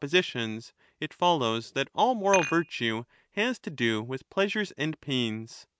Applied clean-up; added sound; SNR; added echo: neural mask model RNNoise.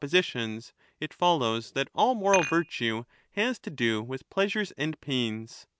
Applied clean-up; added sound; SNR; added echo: none; Dishes, pots, and pans; 8 dB; none.